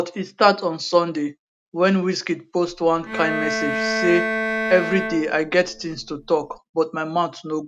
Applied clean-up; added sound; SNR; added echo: none; Bowed string instrument; 4 dB; none.